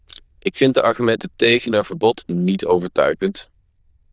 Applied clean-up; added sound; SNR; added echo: neural diffusion model UNIVERSE++.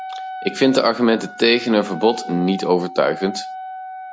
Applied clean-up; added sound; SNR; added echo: none; Wind instrument, woodwind instrument; 13 dB; none.